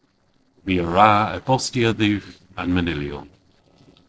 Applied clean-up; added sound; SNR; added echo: neural separator model SepFormer DNS4.